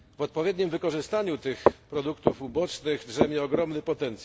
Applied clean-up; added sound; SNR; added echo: none; Walk, footsteps; 2 dB; none.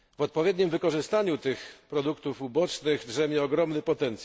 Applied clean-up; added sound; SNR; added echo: none; none; none; none.